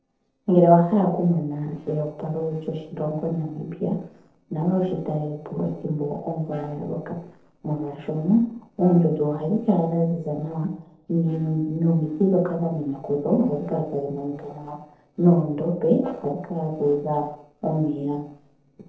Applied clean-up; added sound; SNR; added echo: neural separator model SepFormer DNS4.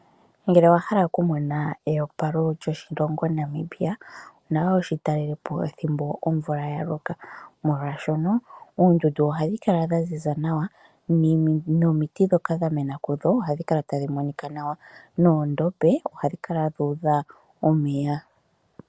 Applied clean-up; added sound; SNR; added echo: none; none; none; none.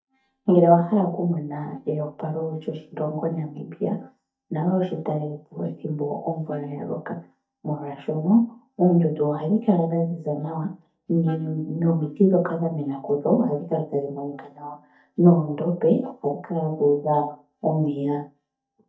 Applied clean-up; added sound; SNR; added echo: neural mask model DeepFilterNet 3.